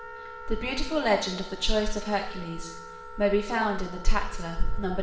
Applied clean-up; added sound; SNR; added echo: none; Wind instrument, woodwind instrument; 17 dB; reverberation time 0.9 s.